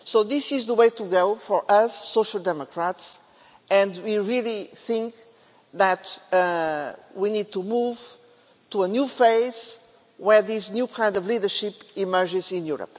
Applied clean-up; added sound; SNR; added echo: none; none; none; none.